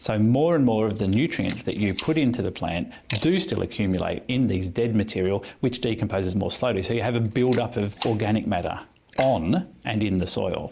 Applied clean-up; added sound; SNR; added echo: neural mask model Resemble Enhance denoiser.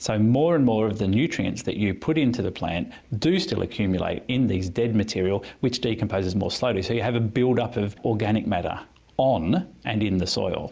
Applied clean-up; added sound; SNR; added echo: none; none; none; none.